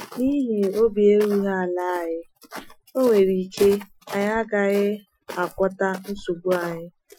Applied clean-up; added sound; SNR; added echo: classical method Wiener filter.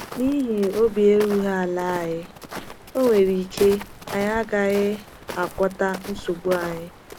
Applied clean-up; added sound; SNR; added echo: none; Walk, footsteps; 14 dB; none.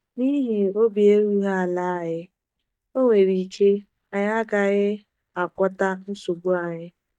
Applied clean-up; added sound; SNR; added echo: neural mask model DeepFilterNet 3.